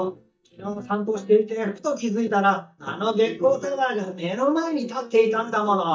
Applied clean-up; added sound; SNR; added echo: neural mask model DeepFilterNet 3.